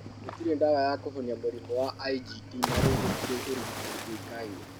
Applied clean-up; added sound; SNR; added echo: none; Cricket / Waves, surf; 3 dB; none.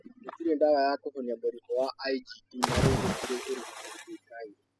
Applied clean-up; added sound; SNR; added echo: classical method spectral subtraction.